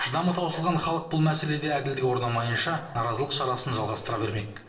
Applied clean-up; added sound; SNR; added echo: none; none; none; reverberation time 0.8 s.